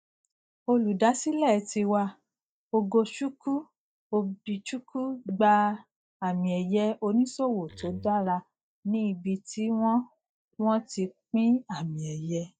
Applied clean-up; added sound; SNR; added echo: neural mask model DeepFilterNet 3.